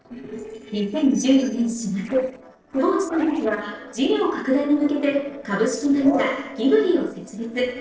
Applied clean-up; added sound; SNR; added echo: neural separator model SepFormer DNS4.